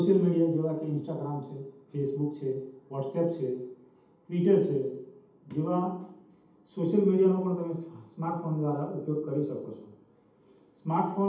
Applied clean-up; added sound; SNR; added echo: none; none; none; reverberation time 0.8 s.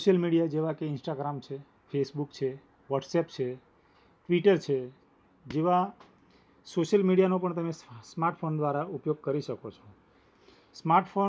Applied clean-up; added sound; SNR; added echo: none; none; none; none.